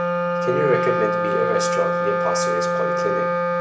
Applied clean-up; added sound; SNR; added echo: none; Wind instrument, woodwind instrument; -4 dB; reverberation time 0.4 s.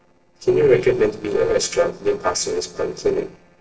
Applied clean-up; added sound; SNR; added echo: neural separator model SepFormer DNS4.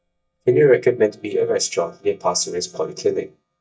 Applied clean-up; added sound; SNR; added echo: neural mask model DeepFilterNet 3.